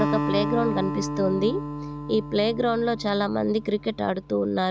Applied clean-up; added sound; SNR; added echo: none; Acoustic guitar; 6 dB; none.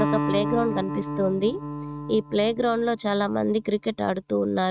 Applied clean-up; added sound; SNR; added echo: neural mask model RNNoise.